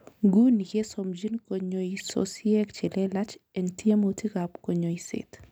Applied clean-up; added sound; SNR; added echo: none; none; none; none.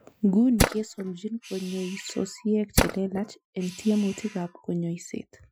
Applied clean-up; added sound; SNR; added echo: classical method Wiener filter.